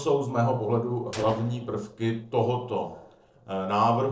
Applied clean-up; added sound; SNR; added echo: neural separator model SepFormer DNS4.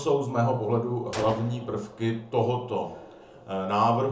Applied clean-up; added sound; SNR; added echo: none; Gunshot, gunfire; 18 dB; reverberation time 0.6 s.